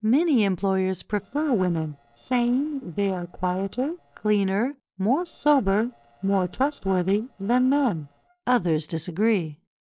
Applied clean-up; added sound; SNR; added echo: neural separator model SepFormer DNS4.